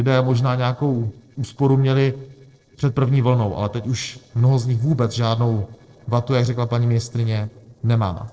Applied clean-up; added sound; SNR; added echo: neural separator model SepFormer DNS4.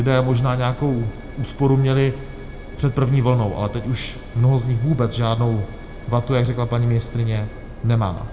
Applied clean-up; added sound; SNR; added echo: none; Engine; 14 dB; reverberation time 1.1 s.